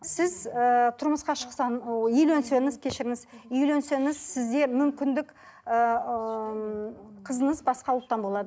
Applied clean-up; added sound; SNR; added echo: none; none; none; none.